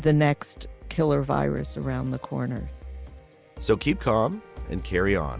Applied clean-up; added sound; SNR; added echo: none; none; none; none.